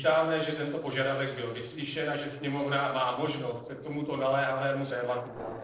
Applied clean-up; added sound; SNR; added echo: neural separator model SepFormer DNS4.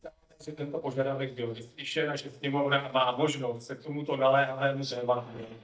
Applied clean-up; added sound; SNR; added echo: neural mask model DeepFilterNet 3.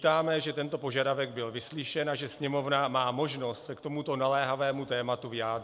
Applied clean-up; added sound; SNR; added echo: none; none; none; none.